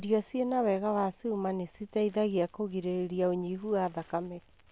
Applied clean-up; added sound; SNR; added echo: none; none; none; none.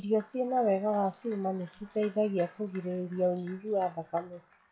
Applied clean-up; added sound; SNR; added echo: classical method WPE with log-MMSE.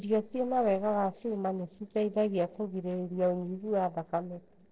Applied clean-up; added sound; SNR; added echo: neural separator model SepFormer DNS4.